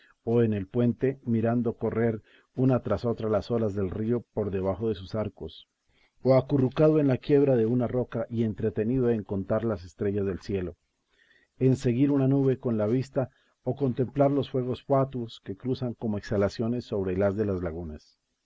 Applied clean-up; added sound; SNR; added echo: none; none; none; none.